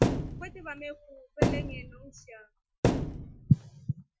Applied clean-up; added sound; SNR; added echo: classical method Wiener filter.